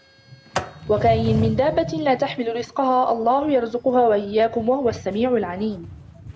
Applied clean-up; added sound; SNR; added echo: none; Sliding door; 11 dB; none.